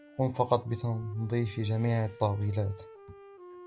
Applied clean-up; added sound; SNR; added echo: none; Wind instrument, woodwind instrument; 19 dB; none.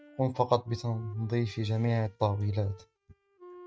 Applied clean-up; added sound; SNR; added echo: neural mask model RNNoise.